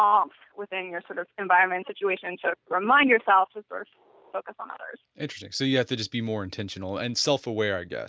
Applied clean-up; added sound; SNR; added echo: none; none; none; none.